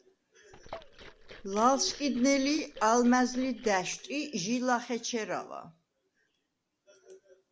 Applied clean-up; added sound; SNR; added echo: none; Liquid; 18 dB; none.